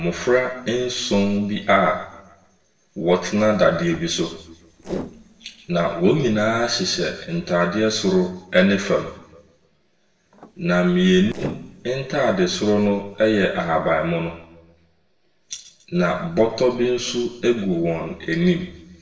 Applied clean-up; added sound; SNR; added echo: neural separator model SepFormer DNS4.